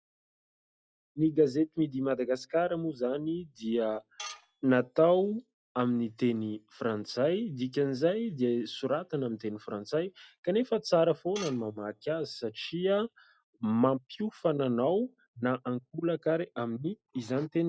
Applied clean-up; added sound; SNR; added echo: classical method log-MMSE.